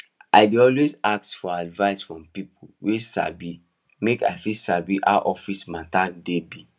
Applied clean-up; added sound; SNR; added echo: none; none; none; none.